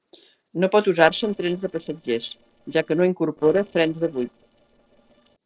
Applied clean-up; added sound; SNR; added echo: neural separator model SepFormer DNS4.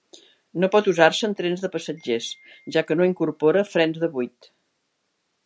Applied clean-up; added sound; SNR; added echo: none; none; none; none.